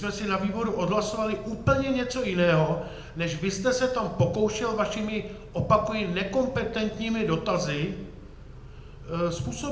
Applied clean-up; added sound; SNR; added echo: none; Idling / Accelerating, revving, vroom / Car; 17 dB; reverberation time 0.7 s.